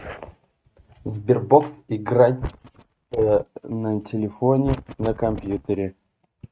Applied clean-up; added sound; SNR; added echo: neural mask model RNNoise.